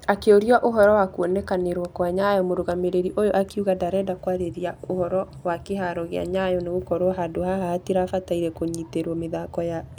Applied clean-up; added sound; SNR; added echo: none; none; none; none.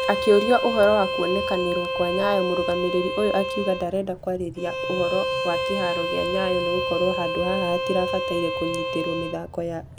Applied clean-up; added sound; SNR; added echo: none; Bowed string instrument; 3 dB; none.